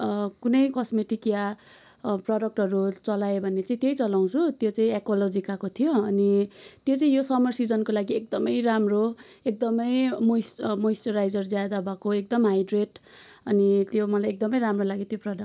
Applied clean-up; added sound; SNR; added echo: none; none; none; none.